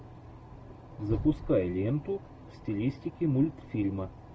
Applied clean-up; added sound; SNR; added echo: none; none; none; none.